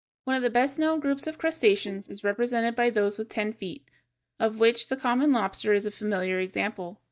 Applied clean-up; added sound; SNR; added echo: neural mask model DeepFilterNet 3.